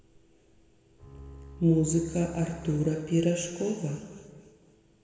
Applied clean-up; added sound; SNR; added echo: none; Bowed string instrument; 17 dB; reverberation time 2.2 s.